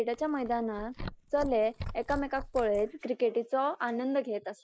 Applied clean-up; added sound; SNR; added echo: neural mask model Resemble Enhance denoiser.